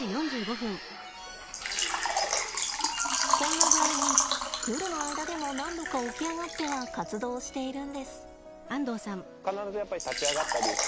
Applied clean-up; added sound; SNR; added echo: none; Water / Liquid; -3 dB; none.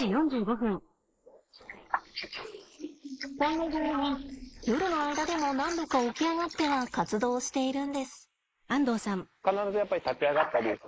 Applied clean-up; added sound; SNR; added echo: neural mask model Resemble Enhance denoiser.